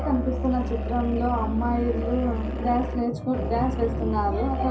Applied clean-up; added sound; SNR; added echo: none; Musical instrument; 3 dB; reverberation time 0.5 s.